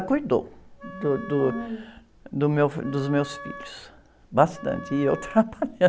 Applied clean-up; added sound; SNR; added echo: none; Wind instrument, woodwind instrument; 17 dB; none.